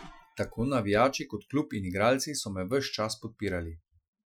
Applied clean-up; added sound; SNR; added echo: classical method Wiener filter.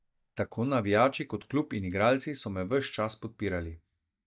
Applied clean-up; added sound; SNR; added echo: neural mask model DeepFilterNet 3.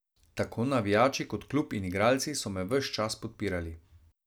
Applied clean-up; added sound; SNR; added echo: none; none; none; none.